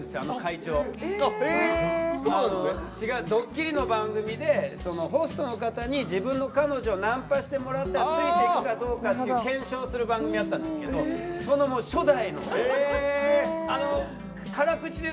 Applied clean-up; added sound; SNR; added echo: none; Dishes, pots, and pans; 18 dB; none.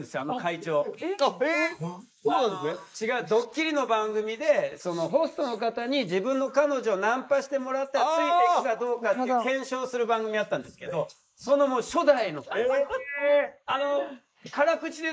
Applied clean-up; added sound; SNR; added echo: neural mask model Resemble Enhance denoiser.